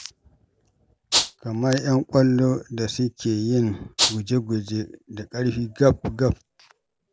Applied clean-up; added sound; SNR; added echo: none; Rattle (instrument); -2 dB; none.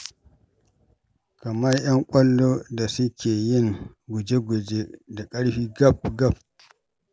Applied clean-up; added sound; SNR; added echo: none; none; none; none.